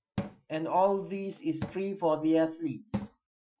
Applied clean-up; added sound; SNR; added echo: classical method Wiener filter.